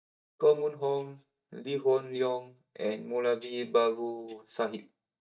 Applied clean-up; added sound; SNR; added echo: neural mask model DeepFilterNet 3.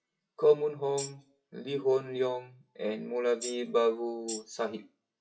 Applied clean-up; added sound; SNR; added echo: classical method WPE with log-MMSE.